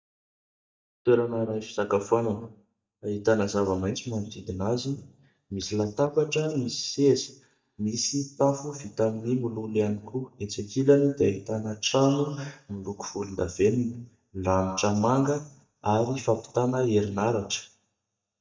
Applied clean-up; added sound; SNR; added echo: neural mask model DeepFilterNet 3.